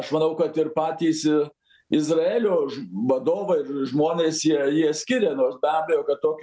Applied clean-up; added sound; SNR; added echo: none; none; none; none.